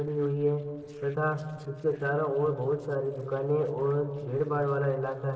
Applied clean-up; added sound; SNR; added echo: neural separator model SepFormer DNS4.